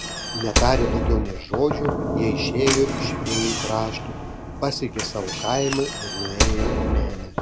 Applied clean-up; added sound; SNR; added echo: none; Knock / Slam; -1 dB; none.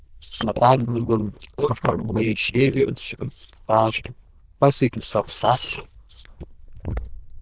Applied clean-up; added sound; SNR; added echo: neural diffusion model UNIVERSE++.